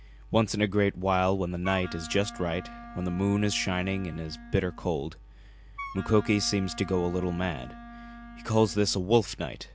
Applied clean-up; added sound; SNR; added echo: none; Wind instrument, woodwind instrument; 16 dB; none.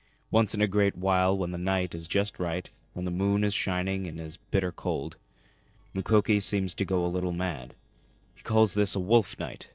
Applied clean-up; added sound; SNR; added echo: neural separator model SepFormer DNS4.